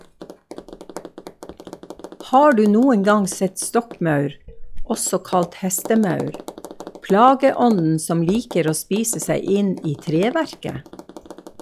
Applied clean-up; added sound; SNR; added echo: classical method log-MMSE.